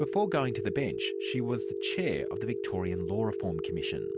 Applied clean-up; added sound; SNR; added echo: none; Telephone; 1 dB; none.